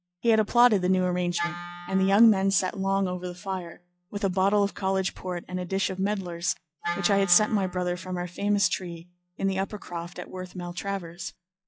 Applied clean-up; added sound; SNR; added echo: classical method log-MMSE.